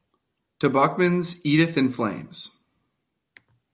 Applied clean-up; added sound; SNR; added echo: none; none; none; none.